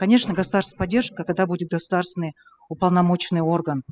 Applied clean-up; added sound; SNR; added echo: classical method spectral subtraction.